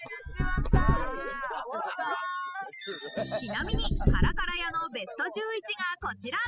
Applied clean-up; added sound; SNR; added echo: classical method spectral subtraction.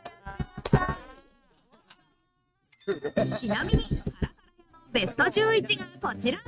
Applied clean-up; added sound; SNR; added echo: neural mask model RNNoise.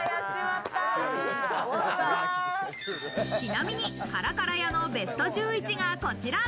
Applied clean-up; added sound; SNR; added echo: none; none; none; none.